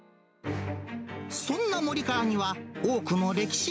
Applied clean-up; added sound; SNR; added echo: none; none; none; none.